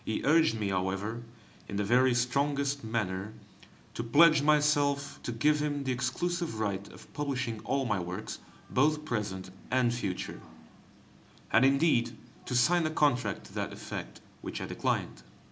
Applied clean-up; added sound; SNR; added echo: none; none; none; none.